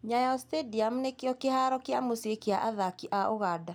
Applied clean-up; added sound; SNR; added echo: none; none; none; none.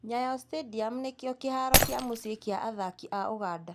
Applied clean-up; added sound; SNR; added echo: none; Shatter; -4 dB; none.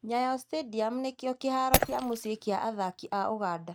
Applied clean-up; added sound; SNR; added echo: neural mask model RNNoise.